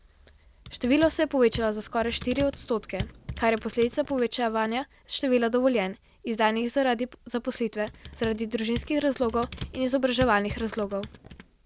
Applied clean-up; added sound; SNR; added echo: none; Computer keyboard; 13 dB; none.